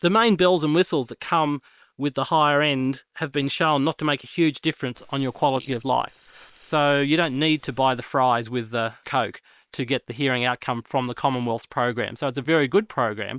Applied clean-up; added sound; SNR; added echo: neural separator model SepFormer WHAM!.